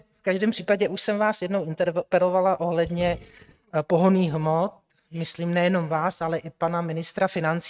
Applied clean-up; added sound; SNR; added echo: neural mask model RNNoise.